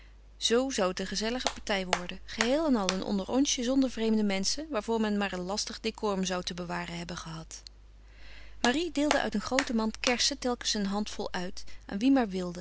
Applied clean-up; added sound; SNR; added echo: none; Hands; 7 dB; none.